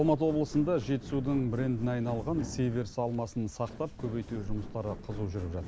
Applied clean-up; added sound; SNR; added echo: none; Walk, footsteps; 11 dB; none.